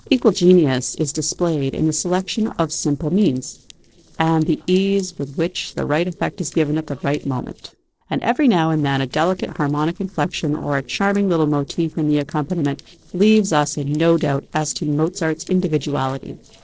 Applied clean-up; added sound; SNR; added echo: neural separator model SepFormer DNS4.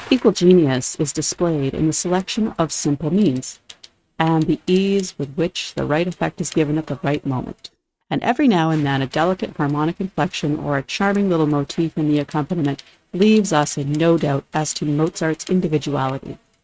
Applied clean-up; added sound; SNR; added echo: neural mask model RNNoise.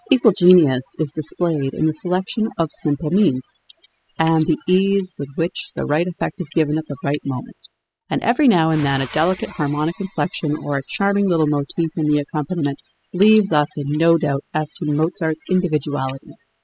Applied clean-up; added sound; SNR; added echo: classical method spectral subtraction.